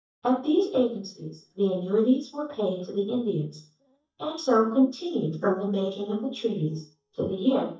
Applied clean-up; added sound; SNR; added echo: neural mask model DeepFilterNet 3.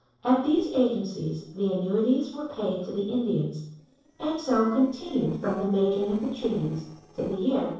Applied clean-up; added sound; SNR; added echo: neural separator model SepFormer DNS4.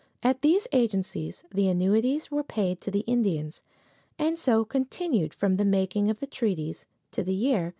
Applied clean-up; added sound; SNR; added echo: none; none; none; none.